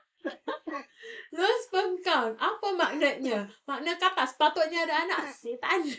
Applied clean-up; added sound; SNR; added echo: neural mask model Resemble Enhance denoiser.